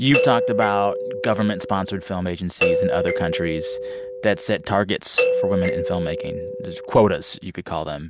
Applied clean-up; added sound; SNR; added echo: none; Doorbell; 1 dB; none.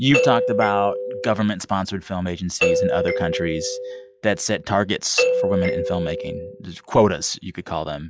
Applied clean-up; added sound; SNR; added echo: classical method log-MMSE.